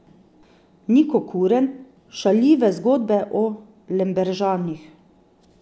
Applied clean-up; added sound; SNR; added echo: none; none; none; none.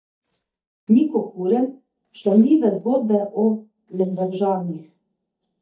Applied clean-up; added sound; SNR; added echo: neural mask model DeepFilterNet 3.